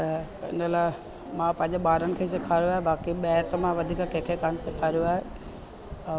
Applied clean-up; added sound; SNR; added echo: none; none; none; none.